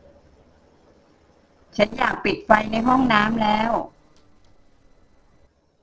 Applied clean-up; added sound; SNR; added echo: neural separator model SepFormer DNS4.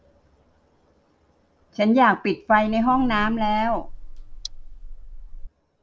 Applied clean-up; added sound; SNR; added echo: none; Buzz; 8 dB; none.